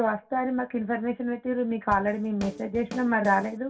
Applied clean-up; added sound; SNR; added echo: none; Drum / Drum kit; 14 dB; reverberation time 0.2 s.